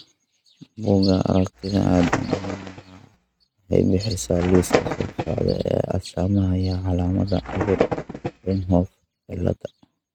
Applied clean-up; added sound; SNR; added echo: neural mask model RNNoise.